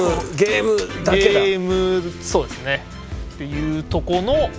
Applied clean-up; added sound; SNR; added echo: none; Bicycle; 16 dB; none.